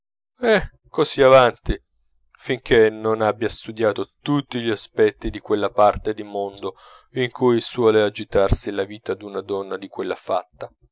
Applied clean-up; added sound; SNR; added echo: neural mask model Resemble Enhance denoiser.